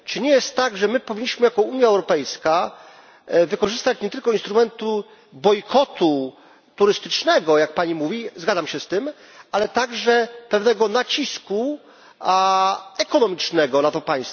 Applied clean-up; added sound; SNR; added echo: none; none; none; none.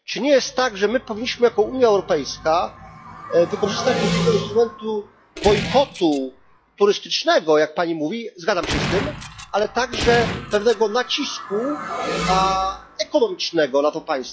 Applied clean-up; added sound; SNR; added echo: classical method log-MMSE.